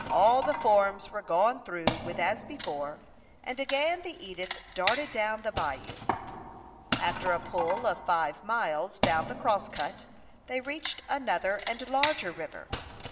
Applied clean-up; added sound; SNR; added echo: none; Wood; 5 dB; reverberation time 1.3 s.